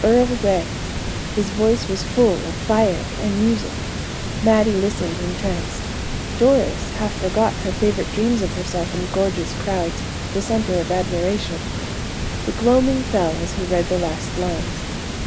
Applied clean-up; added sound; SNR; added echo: none; Water; 5 dB; none.